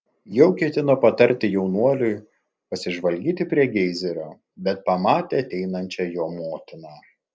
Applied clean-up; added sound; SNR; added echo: none; none; none; none.